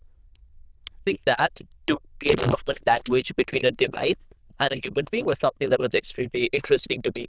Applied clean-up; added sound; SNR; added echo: neural diffusion model UNIVERSE++.